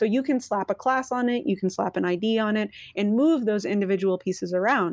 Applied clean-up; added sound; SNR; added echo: none; none; none; none.